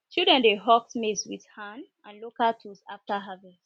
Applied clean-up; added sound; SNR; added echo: none; none; none; none.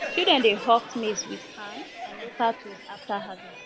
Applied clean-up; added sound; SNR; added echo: none; Crowd; 12 dB; none.